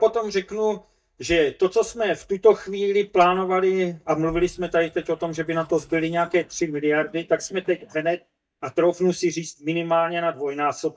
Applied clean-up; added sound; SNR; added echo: neural mask model DeepFilterNet 3.